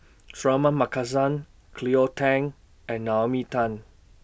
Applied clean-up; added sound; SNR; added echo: none; none; none; none.